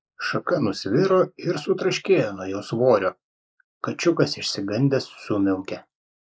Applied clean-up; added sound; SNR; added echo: neural mask model Resemble Enhance denoiser.